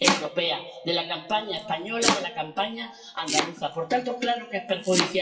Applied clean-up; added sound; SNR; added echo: classical method WPE with log-MMSE.